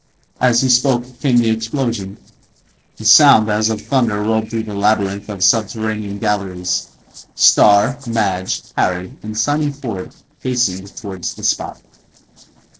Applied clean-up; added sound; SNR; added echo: neural separator model SepFormer DNS4.